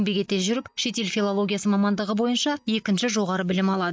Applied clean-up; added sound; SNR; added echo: neural mask model DeepFilterNet 3.